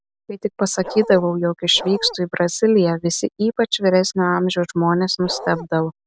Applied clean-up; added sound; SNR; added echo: none; Bark; 12 dB; none.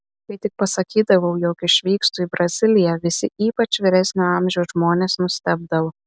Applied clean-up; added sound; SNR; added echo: none; none; none; none.